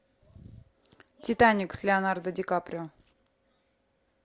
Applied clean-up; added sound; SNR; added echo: none; none; none; none.